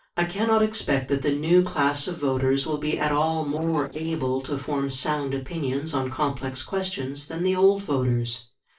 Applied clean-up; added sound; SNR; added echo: neural separator model SepFormer DNS4.